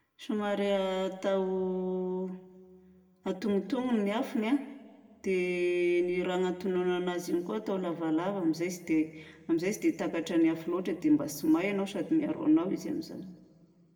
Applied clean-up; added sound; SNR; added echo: none; none; none; reverberation time 1.1 s.